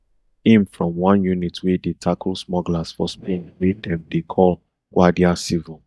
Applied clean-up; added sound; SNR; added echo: neural mask model DeepFilterNet 3.